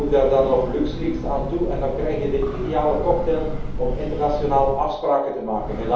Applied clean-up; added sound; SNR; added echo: none; Train / Breathing; 6 dB; reverberation time 0.7 s.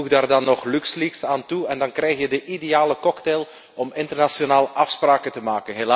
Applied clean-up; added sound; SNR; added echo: none; none; none; none.